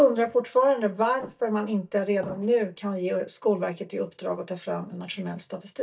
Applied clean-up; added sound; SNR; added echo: neural mask model DeepFilterNet 3.